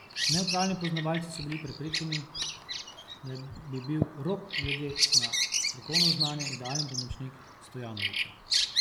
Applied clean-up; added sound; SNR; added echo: none; Bird vocalization, bird call, bird song; -4 dB; none.